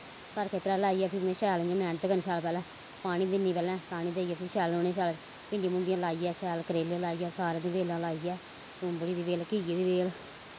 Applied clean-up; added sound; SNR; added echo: none; Water; 16 dB; none.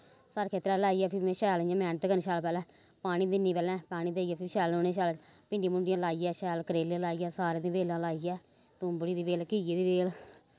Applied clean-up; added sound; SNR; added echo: none; none; none; none.